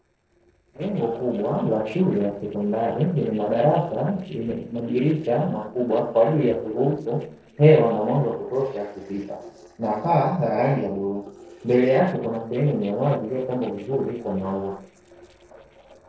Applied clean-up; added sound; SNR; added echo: neural separator model SepFormer DNS4.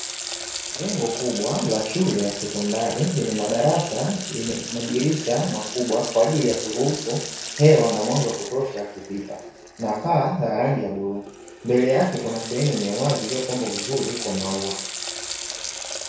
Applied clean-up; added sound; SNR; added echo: none; Water tap, faucet; 9 dB; reverberation time 0.6 s.